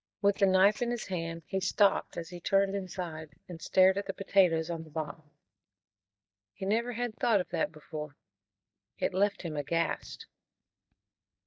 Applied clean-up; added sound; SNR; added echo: neural mask model DeepFilterNet 3.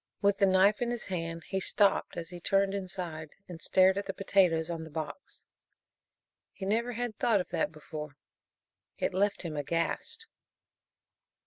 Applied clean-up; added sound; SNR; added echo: none; none; none; none.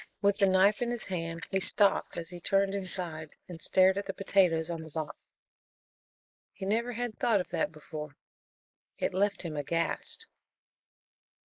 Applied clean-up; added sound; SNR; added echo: neural mask model Resemble Enhance denoiser.